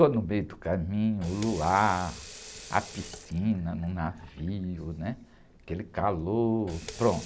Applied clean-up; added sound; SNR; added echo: none; Sink (filling or washing) / Water tap, faucet; 18 dB; none.